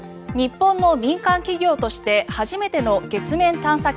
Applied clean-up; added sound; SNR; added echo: none; none; none; none.